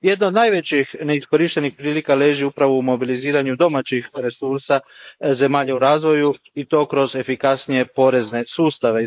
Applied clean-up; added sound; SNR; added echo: neural mask model Resemble Enhance denoiser.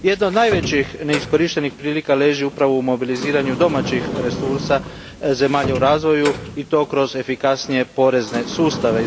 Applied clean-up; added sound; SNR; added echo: none; Sliding door; 10 dB; none.